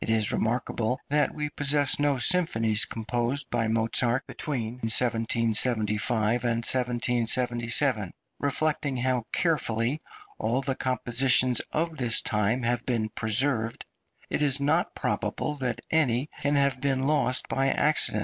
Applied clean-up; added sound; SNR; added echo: none; none; none; none.